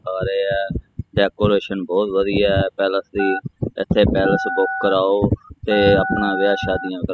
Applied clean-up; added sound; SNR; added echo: classical method spectral subtraction.